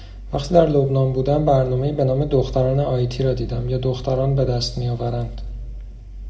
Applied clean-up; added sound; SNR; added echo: none; none; none; reverberation time 0.9 s.